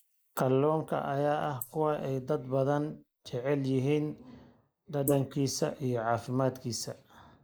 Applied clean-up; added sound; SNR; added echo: neural mask model Resemble Enhance denoiser.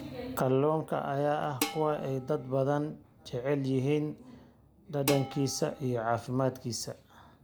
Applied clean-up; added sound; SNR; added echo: none; Dishes, pots, and pans; 10 dB; none.